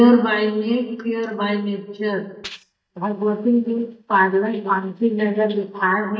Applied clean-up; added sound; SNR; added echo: neural mask model DeepFilterNet 3.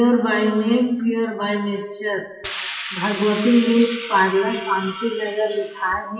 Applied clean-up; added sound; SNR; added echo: classical method WPE with log-MMSE.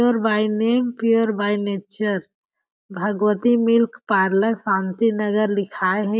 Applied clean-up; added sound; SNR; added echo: none; none; none; none.